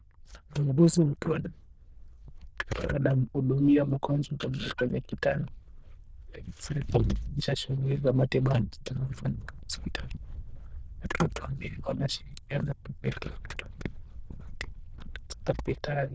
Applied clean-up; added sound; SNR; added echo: neural diffusion model UNIVERSE++.